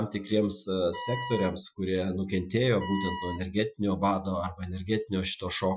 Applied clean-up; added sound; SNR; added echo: classical method Wiener filter.